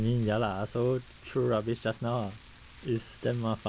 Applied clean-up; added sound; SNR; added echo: none; Rain; 18 dB; none.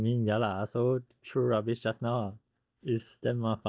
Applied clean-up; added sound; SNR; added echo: neural mask model DeepFilterNet 3.